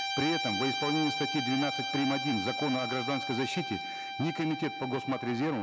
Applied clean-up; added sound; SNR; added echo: none; Guitar; 3 dB; none.